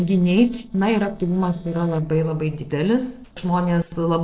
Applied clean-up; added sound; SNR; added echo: neural separator model SepFormer DNS4.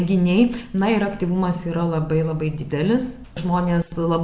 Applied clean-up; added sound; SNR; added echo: none; none; none; none.